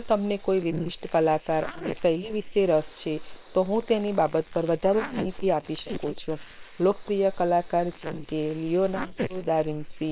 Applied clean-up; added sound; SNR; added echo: neural separator model SepFormer WHAM!.